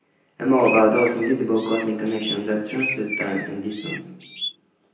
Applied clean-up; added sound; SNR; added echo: none; Bird; 8 dB; reverberation time 0.9 s.